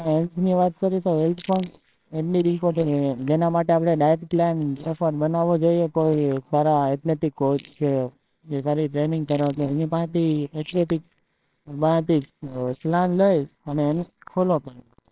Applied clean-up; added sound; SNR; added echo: neural separator model SepFormer WHAMR!.